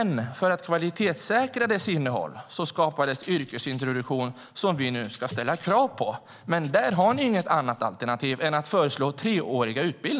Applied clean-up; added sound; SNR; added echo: none; Tambourine; 17 dB; none.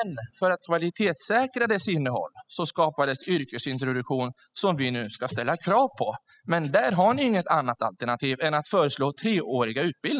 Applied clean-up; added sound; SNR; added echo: classical method spectral subtraction.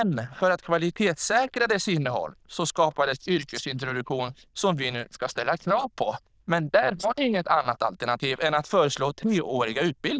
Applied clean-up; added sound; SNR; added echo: neural diffusion model UNIVERSE++.